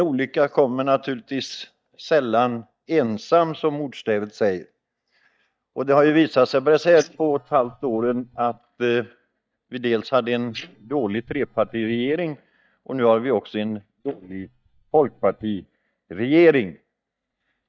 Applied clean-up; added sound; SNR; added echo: neural mask model DeepFilterNet 3.